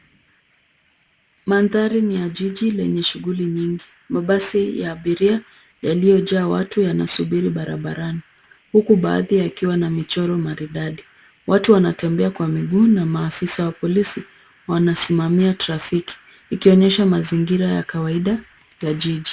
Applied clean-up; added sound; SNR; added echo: none; none; none; none.